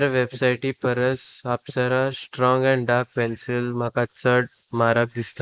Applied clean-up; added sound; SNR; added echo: neural mask model Resemble Enhance denoiser.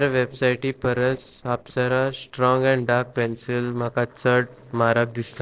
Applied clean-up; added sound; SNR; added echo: neural separator model SepFormer DNS4.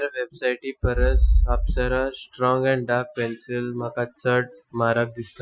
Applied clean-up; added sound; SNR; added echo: classical method Wiener filter.